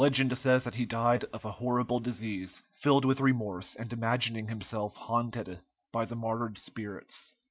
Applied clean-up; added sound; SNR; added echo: none; none; none; none.